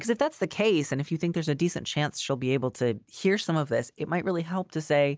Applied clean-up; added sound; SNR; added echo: none; none; none; none.